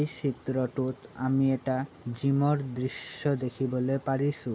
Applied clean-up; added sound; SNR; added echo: none; none; none; none.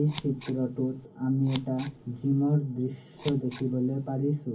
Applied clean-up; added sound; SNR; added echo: none; Scissors; 18 dB; reverberation time 0.3 s.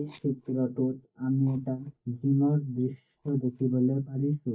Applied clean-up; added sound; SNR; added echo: neural mask model DeepFilterNet 3.